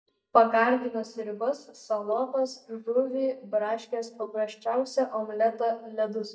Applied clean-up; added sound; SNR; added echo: neural mask model DeepFilterNet 3.